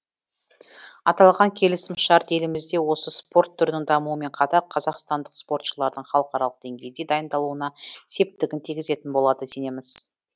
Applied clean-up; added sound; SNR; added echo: none; none; none; none.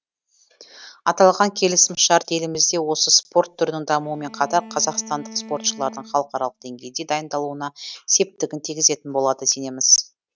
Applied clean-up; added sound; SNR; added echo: neural mask model RNNoise.